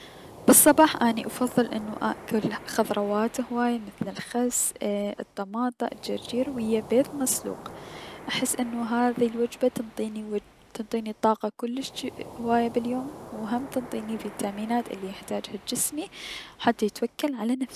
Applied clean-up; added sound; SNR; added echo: none; Waves, surf; 18 dB; none.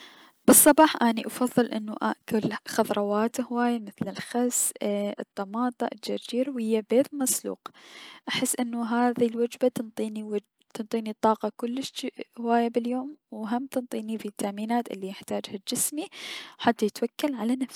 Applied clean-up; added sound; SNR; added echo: none; none; none; none.